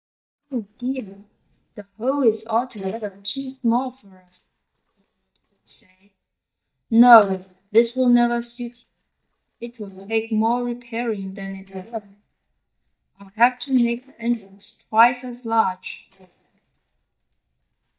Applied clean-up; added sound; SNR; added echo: neural mask model DeepFilterNet 3.